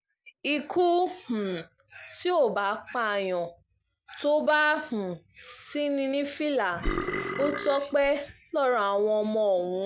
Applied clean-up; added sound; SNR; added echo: none; Burping, eructation; 5 dB; none.